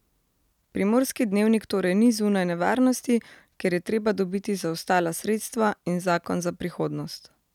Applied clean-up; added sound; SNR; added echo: none; none; none; none.